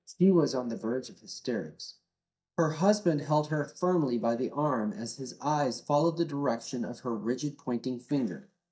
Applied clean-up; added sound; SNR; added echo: neural mask model DeepFilterNet 3.